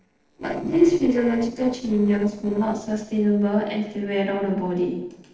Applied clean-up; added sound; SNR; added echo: neural separator model SepFormer DNS4.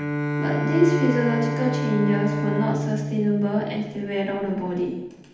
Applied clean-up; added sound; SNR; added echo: none; Bowed string instrument; 3 dB; reverberation time 0.8 s.